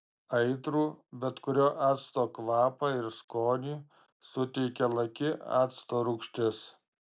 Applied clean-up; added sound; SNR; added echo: none; none; none; none.